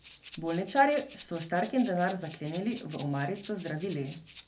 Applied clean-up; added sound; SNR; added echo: none; Rattle (instrument); 16 dB; reverberation time 0.3 s.